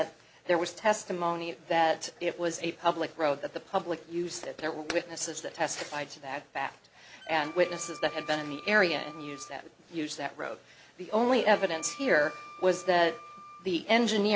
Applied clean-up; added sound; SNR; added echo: none; Wind instrument, woodwind instrument; 18 dB; none.